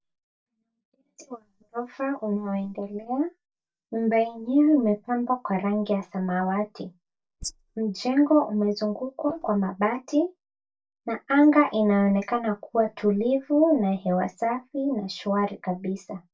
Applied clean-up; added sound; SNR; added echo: neural mask model DeepFilterNet 3.